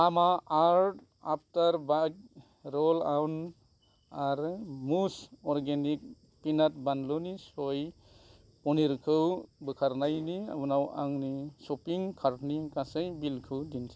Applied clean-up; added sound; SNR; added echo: none; none; none; none.